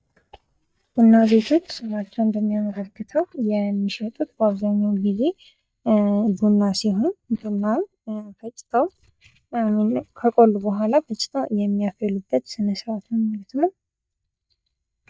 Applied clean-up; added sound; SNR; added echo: neural mask model DeepFilterNet 3.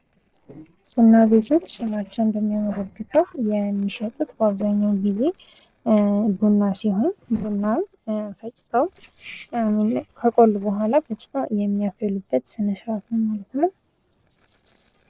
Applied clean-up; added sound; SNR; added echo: neural separator model SepFormer DNS4.